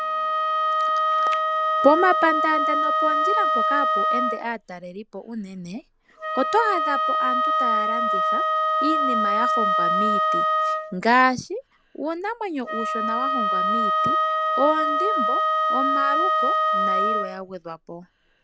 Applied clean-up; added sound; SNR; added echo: none; Wind instrument, woodwind instrument; -5 dB; none.